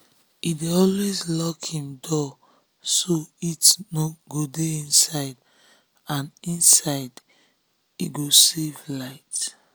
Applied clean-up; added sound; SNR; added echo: none; none; none; none.